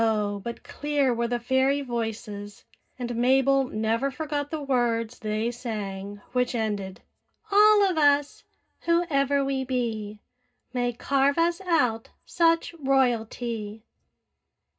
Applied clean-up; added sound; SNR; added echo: none; none; none; reverberation time 0.2 s.